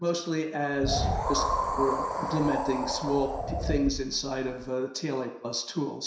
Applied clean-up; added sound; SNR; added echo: none; Wind; 0 dB; reverberation time 0.7 s.